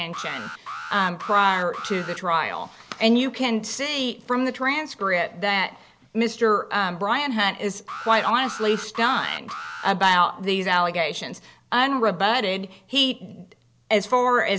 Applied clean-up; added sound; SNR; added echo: none; Alarm; 13 dB; none.